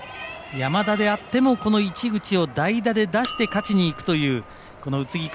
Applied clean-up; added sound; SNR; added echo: none; Chink, clink; 9 dB; none.